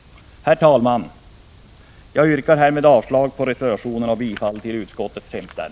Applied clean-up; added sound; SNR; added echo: none; none; none; none.